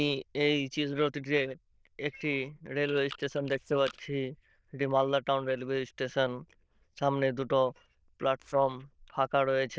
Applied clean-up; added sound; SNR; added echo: neural diffusion model UNIVERSE++.